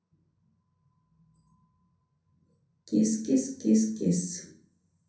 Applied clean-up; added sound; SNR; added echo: none; none; none; reverberation time 0.6 s.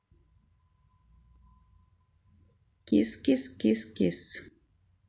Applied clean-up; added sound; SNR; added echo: none; none; none; none.